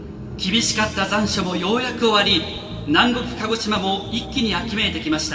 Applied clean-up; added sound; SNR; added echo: none; Bass guitar; 15 dB; reverberation time 1.9 s.